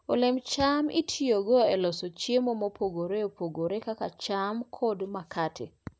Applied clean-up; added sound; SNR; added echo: none; none; none; none.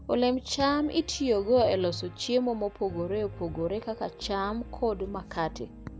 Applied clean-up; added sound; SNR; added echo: none; Piano; 14 dB; none.